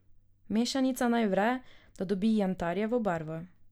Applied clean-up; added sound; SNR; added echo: none; none; none; none.